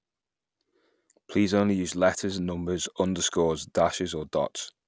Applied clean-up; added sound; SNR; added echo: none; none; none; none.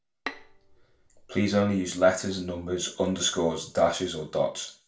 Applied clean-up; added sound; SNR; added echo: none; Bowed string instrument; 15 dB; reverberation time 0.3 s.